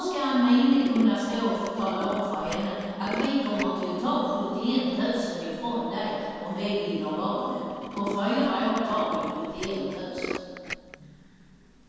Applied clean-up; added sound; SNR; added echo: none; Tools; 14 dB; reverberation time 2.1 s.